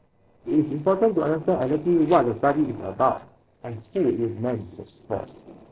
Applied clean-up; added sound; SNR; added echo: neural separator model SepFormer DNS4.